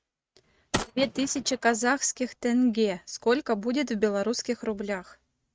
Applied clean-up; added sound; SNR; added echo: neural mask model RNNoise.